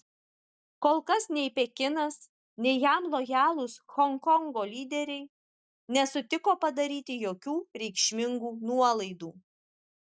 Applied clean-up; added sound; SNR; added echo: none; none; none; none.